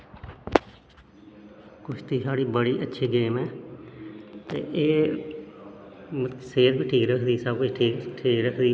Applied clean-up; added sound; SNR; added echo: none; none; none; none.